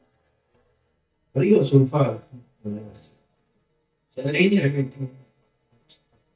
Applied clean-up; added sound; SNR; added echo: neural mask model DeepFilterNet 3.